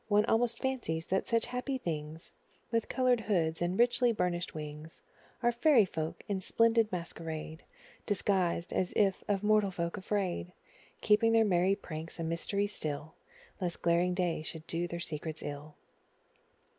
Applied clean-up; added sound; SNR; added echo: none; none; none; none.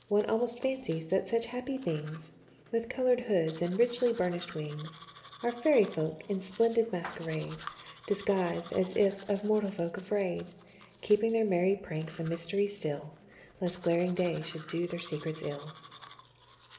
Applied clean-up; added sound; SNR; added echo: none; Domestic sounds, home sounds; 18 dB; reverberation time 2.8 s.